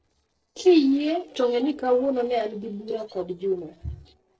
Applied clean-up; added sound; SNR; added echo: neural separator model SepFormer DNS4.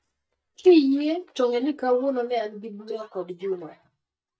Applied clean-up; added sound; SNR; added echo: neural mask model DeepFilterNet 3.